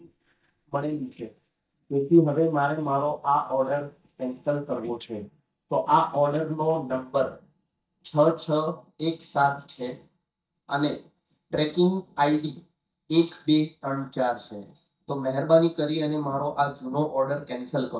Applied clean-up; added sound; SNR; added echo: neural mask model DeepFilterNet 3.